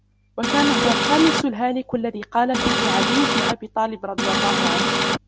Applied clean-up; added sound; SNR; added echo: none; Printer; -3 dB; none.